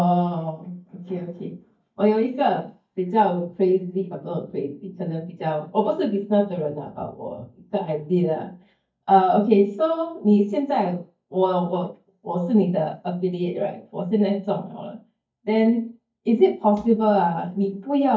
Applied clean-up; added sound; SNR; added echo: neural mask model DeepFilterNet 3.